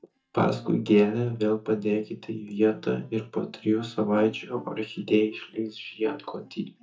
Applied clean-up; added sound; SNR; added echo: neural mask model DeepFilterNet 3.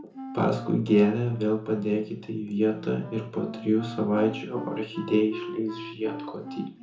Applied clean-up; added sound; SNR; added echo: none; Wind instrument, woodwind instrument; 13 dB; reverberation time 0.6 s.